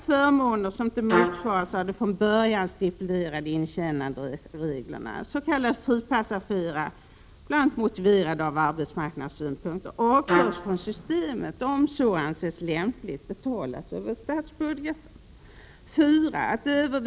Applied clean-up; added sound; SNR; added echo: none; Trumpet; 0 dB; none.